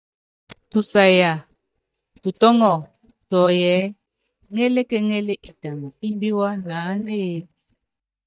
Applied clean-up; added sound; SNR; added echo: neural mask model DeepFilterNet 3.